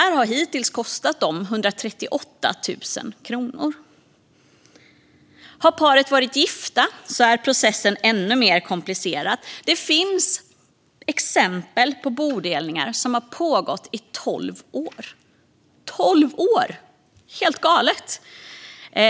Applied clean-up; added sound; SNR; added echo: none; none; none; none.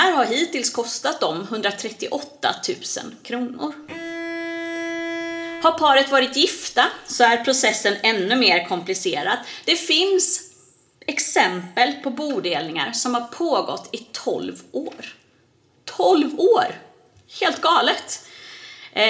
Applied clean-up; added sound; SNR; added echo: none; Bowed string instrument; 9 dB; reverberation time 0.5 s.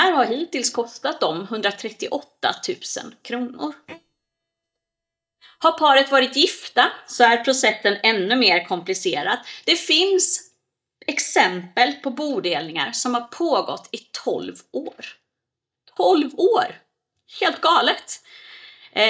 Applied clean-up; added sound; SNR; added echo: neural mask model DeepFilterNet 3.